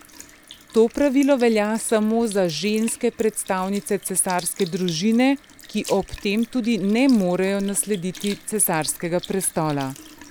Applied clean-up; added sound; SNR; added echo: none; Sink (filling or washing) / Liquid; 20 dB; none.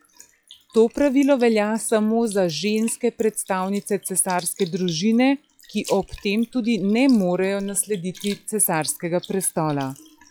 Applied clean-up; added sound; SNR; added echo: classical method log-MMSE.